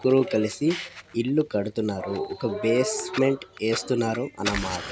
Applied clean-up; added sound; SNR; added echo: none; Fire; 13 dB; none.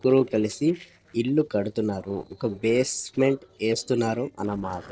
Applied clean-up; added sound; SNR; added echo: neural separator model SepFormer DNS4.